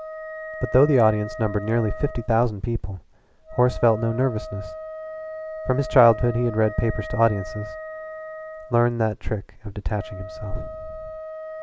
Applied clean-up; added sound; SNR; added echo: none; Wind instrument, woodwind instrument; 12 dB; none.